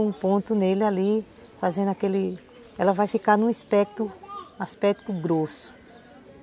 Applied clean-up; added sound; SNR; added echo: none; none; none; none.